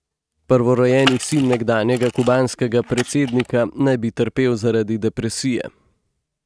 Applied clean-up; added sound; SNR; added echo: neural mask model RNNoise.